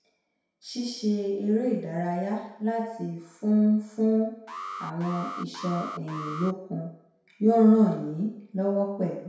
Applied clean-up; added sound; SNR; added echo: none; Alarm; 13 dB; reverberation time 0.7 s.